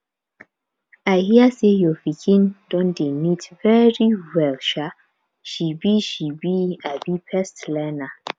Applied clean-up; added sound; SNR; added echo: none; none; none; none.